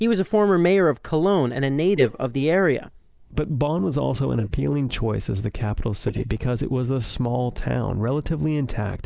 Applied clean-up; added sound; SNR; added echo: neural mask model Resemble Enhance denoiser.